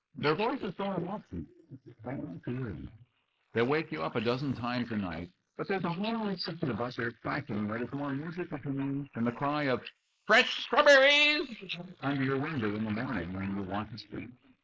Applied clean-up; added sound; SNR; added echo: neural mask model Resemble Enhance denoiser.